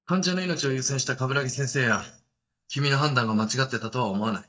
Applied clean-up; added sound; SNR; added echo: neural mask model DeepFilterNet 3.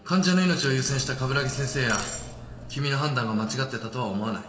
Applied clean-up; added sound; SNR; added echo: none; Cutlery, silverware; 11 dB; reverberation time 1.7 s.